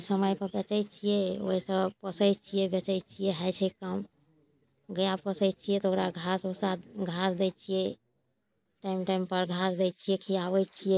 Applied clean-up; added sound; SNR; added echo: neural mask model Resemble Enhance denoiser.